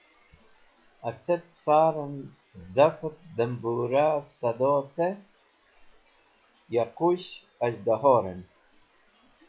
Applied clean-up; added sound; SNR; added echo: classical method log-MMSE.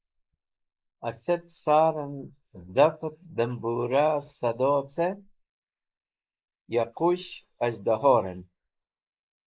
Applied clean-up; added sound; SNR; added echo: neural mask model Resemble Enhance denoiser.